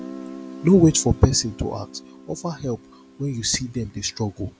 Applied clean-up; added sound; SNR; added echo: none; Guitar; 18 dB; none.